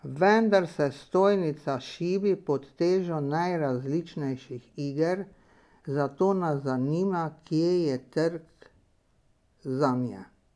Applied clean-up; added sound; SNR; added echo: none; none; none; none.